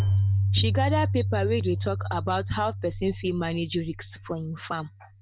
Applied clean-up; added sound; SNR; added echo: none; Keyboard (musical); -1 dB; none.